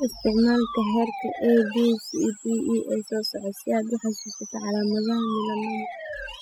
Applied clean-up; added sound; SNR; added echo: classical method spectral subtraction.